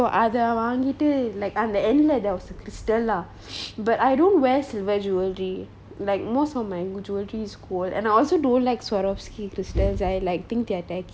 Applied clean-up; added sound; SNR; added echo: none; none; none; none.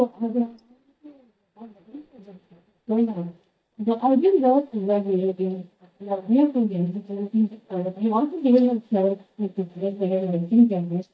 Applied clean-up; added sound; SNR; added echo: neural mask model DeepFilterNet 3.